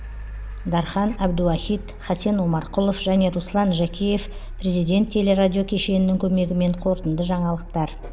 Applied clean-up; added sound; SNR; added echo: none; Car; 12 dB; none.